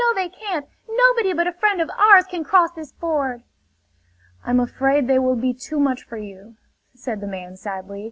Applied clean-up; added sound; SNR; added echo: none; none; none; none.